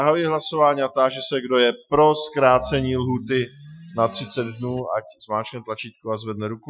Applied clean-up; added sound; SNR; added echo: classical method Wiener filter.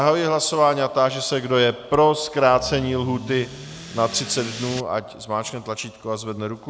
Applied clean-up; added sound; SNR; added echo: none; Accelerating, revving, vroom / Car; 13 dB; none.